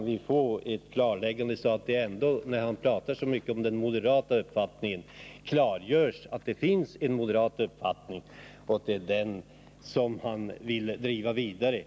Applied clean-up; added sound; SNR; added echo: none; none; none; none.